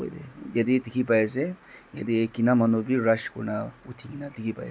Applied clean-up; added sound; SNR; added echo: none; none; none; none.